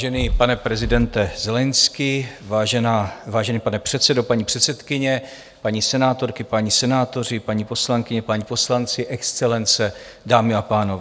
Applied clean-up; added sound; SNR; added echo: none; none; none; none.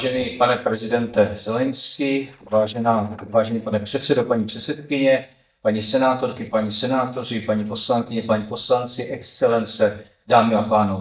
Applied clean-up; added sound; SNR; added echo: neural mask model DeepFilterNet 3.